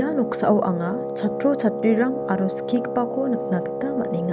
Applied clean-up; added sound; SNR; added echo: none; Wind instrument, woodwind instrument; 5 dB; none.